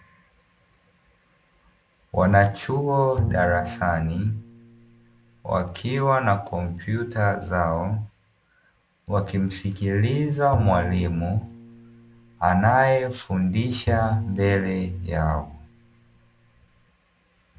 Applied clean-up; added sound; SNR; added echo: none; Bowed string instrument; 9 dB; none.